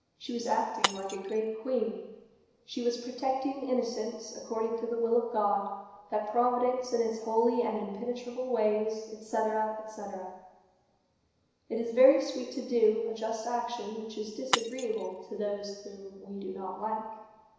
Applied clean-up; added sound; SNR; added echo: none; Shatter; 9 dB; reverberation time 1.0 s.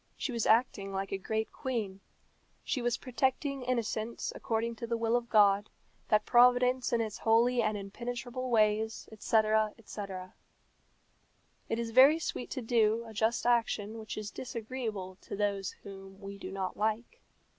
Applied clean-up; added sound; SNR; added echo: none; none; none; none.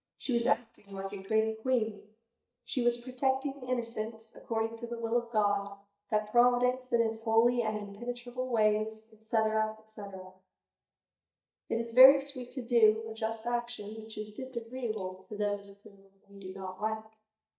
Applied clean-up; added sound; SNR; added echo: neural mask model DeepFilterNet 3.